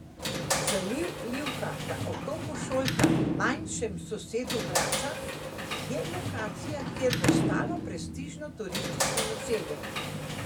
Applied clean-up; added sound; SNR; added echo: none; Sliding door / Slam; -4 dB; none.